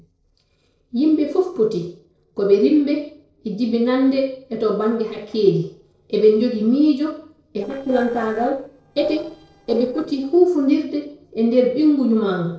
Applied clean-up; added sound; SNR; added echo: neural separator model SepFormer DNS4.